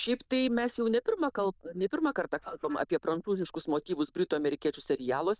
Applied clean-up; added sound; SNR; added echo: neural diffusion model UNIVERSE++.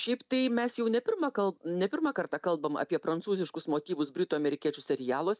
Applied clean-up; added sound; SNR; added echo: none; none; none; none.